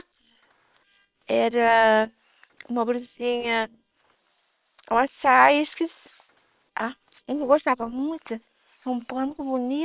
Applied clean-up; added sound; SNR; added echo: neural separator model SepFormer WHAM!.